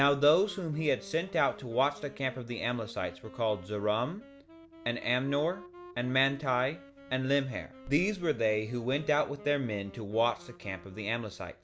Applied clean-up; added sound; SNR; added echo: none; Wind instrument, woodwind instrument; 20 dB; none.